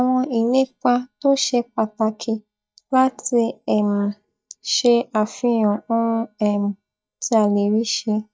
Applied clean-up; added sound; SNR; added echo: neural mask model DeepFilterNet 3.